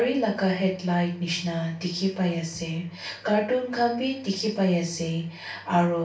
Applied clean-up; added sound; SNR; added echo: none; none; none; reverberation time 0.3 s.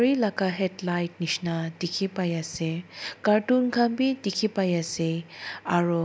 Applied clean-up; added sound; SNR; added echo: none; none; none; none.